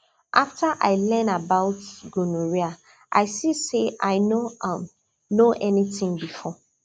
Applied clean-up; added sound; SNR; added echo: none; none; none; none.